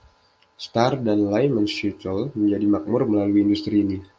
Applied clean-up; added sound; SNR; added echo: none; none; none; none.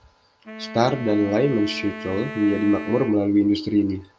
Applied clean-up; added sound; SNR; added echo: none; Wind instrument, woodwind instrument; 14 dB; none.